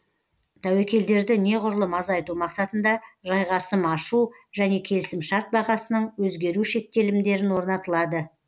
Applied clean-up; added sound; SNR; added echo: none; none; none; none.